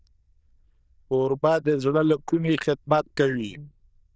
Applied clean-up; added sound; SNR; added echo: neural diffusion model UNIVERSE++.